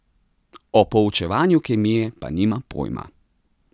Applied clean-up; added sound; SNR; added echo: none; none; none; none.